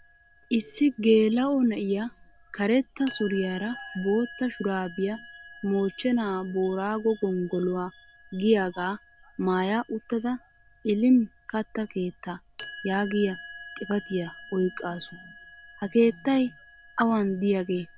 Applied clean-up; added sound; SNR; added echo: none; Chime; 20 dB; none.